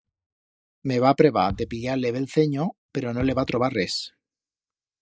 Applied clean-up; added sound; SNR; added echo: neural mask model DeepFilterNet 3.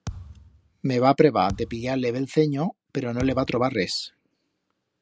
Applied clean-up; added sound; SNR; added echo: none; Thump, thud; 16 dB; none.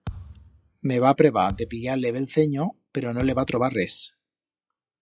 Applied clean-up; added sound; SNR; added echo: classical method log-MMSE.